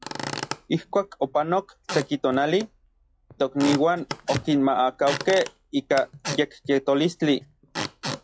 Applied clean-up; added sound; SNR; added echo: classical method log-MMSE.